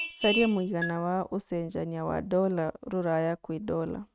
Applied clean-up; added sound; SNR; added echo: neural mask model RNNoise.